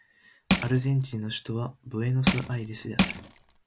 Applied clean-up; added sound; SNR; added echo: none; Crushing; -1 dB; none.